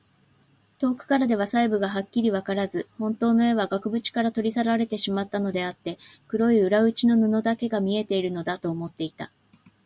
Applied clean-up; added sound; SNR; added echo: none; none; none; none.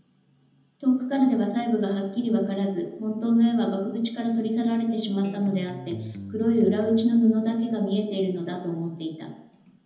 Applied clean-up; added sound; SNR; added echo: none; Electric guitar; 13 dB; reverberation time 0.9 s.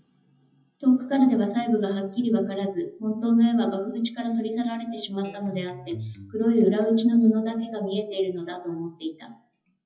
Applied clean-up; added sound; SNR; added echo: classical method WPE with log-MMSE.